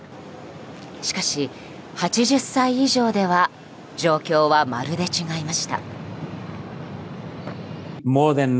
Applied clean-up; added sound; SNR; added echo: none; none; none; none.